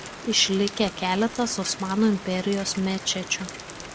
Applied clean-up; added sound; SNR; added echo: none; Rain; 13 dB; none.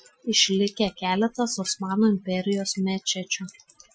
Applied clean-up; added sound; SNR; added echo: classical method Wiener filter.